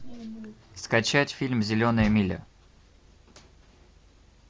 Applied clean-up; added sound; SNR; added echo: none; none; none; none.